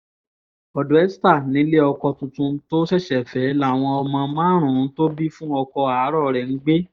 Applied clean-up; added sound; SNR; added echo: neural mask model DeepFilterNet 3.